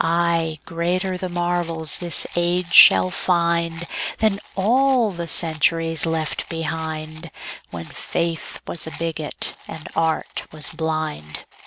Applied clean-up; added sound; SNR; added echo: none; Rattle; 20 dB; none.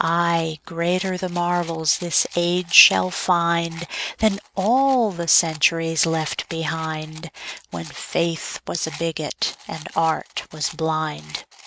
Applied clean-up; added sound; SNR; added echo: neural mask model RNNoise.